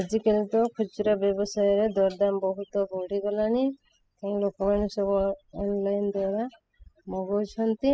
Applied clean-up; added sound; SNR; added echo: classical method spectral subtraction.